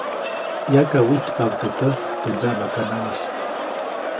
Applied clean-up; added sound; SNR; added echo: none; Crowd; 3 dB; reverberation time 0.2 s.